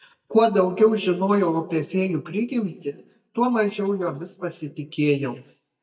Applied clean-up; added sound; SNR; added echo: neural mask model DeepFilterNet 3.